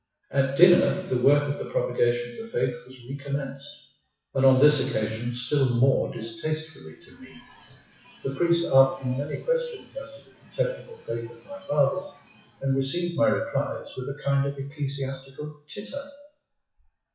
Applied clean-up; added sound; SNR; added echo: classical method WPE with log-MMSE.